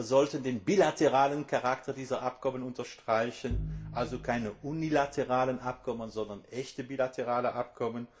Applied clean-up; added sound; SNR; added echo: none; Bowed string instrument; 11 dB; reverberation time 0.3 s.